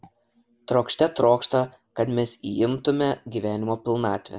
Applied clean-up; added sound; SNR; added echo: none; none; none; none.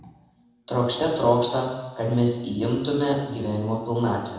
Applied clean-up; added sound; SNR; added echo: none; none; none; reverberation time 1.0 s.